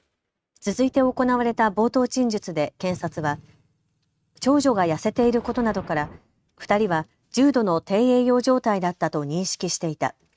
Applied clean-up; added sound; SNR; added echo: neural mask model RNNoise.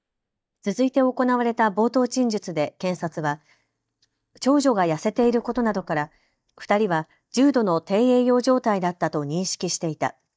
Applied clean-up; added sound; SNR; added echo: neural mask model DeepFilterNet 3.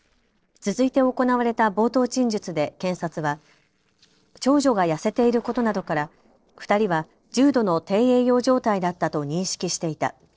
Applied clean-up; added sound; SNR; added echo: neural separator model SepFormer DNS4.